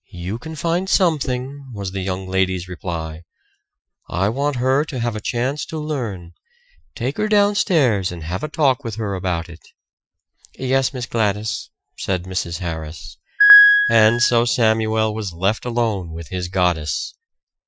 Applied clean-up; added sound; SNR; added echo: classical method Wiener filter.